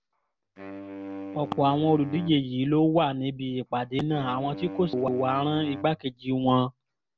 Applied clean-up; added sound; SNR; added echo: none; Wind instrument, woodwind instrument; 14 dB; none.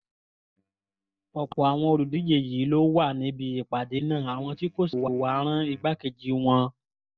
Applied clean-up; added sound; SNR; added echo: neural mask model DeepFilterNet 3.